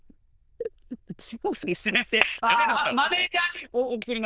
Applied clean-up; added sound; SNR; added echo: neural diffusion model UNIVERSE++.